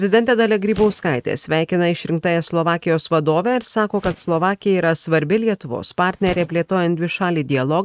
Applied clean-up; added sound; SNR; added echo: neural mask model RNNoise.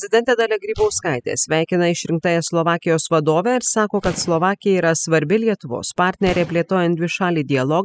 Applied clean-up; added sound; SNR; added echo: classical method spectral subtraction.